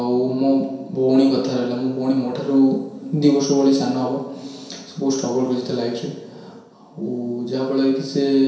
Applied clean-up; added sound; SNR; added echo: none; none; none; reverberation time 0.7 s.